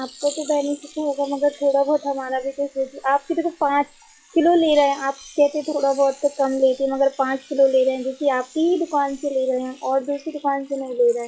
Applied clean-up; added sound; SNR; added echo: classical method log-MMSE.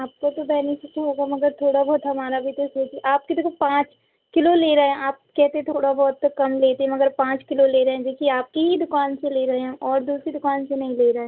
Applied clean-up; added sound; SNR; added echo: none; none; none; none.